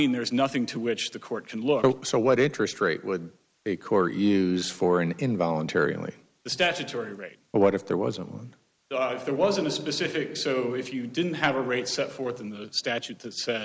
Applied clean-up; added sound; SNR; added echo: none; none; none; none.